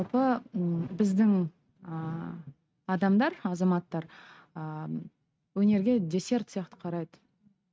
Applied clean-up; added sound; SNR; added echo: neural mask model RNNoise.